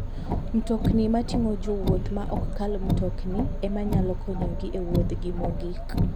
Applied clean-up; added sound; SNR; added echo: none; Car; -3 dB; none.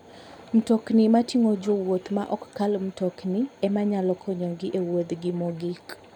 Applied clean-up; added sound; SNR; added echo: none; none; none; none.